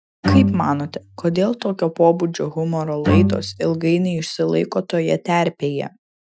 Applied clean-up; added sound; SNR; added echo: classical method Wiener filter.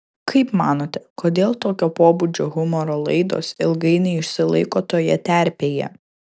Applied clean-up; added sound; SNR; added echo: none; none; none; none.